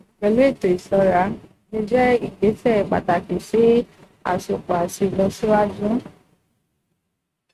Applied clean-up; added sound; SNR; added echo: neural mask model RNNoise.